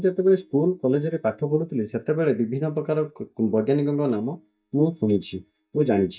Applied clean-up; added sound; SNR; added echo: neural mask model DeepFilterNet 3.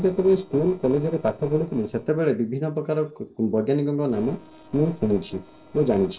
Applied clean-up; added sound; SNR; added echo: neural separator model SepFormer DNS4.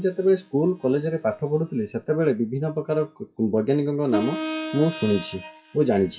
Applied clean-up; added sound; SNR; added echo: classical method WPE with log-MMSE.